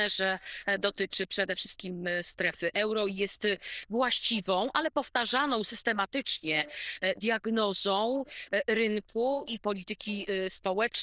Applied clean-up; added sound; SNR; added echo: neural diffusion model UNIVERSE++.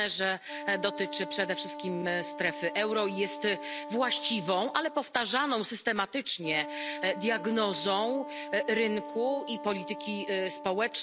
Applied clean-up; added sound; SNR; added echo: none; Wind instrument, woodwind instrument; 11 dB; none.